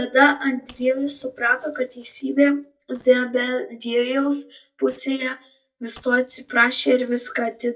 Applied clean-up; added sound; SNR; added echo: neural mask model DeepFilterNet 3.